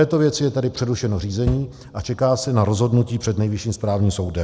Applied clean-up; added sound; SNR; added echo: none; Bass drum; 14 dB; none.